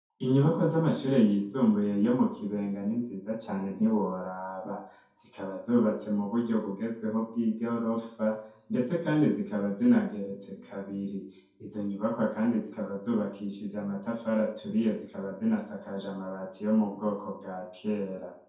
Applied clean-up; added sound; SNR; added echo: none; none; none; reverberation time 0.6 s.